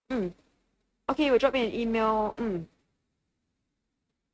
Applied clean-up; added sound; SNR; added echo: neural mask model RNNoise.